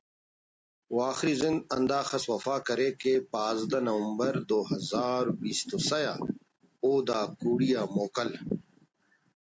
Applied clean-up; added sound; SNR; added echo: none; none; none; none.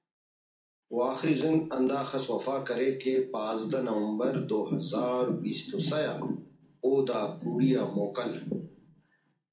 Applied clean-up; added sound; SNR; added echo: none; none; none; reverberation time 0.4 s.